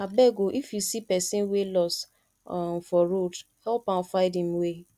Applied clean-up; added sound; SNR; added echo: none; none; none; none.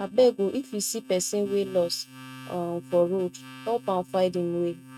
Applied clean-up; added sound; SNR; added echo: neural mask model RNNoise.